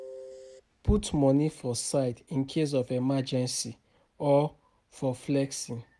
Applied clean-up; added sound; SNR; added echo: none; none; none; none.